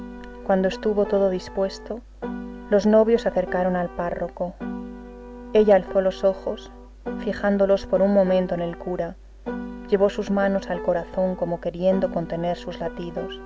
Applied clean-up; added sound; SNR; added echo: none; Piano; 13 dB; none.